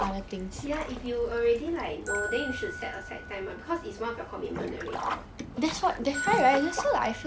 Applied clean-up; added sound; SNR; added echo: none; Glockenspiel + Sink (filling or washing); 8 dB; none.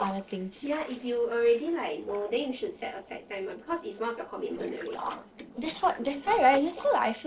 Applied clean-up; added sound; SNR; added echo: neural separator model SepFormer DNS4.